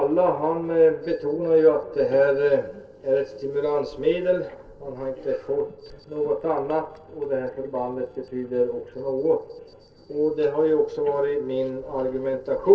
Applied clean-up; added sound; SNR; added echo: neural separator model SepFormer DNS4.